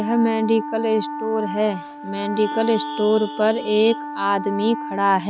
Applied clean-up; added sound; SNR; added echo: none; Wind instrument, woodwind instrument; 9 dB; none.